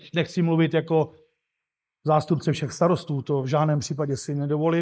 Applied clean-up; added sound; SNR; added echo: neural mask model Resemble Enhance denoiser.